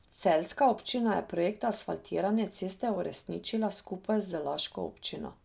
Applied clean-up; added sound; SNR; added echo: none; none; none; none.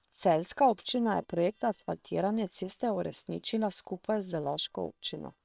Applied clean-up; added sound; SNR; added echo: neural separator model SepFormer WHAM!.